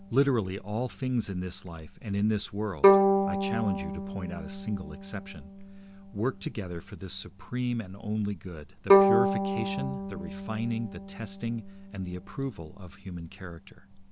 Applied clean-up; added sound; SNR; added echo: none; Bowed string instrument; -3 dB; none.